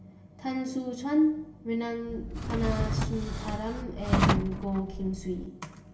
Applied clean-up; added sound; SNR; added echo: none; Drawer open or close; -1 dB; reverberation time 0.8 s.